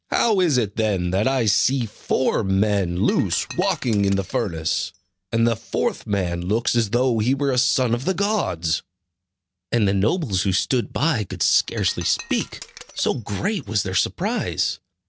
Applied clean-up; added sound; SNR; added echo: none; Shatter; 20 dB; none.